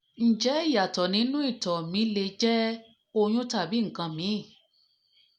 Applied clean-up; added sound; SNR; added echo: none; none; none; none.